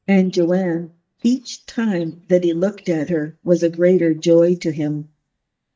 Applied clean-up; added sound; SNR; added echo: neural mask model DeepFilterNet 3.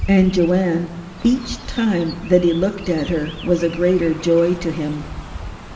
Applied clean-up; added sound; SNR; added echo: none; Chirp, tweet; 13 dB; reverberation time 1.8 s.